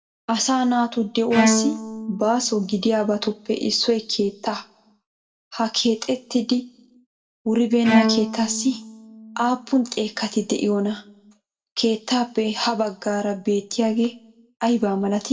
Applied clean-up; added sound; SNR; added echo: none; Bowed string instrument; 4 dB; reverberation time 0.4 s.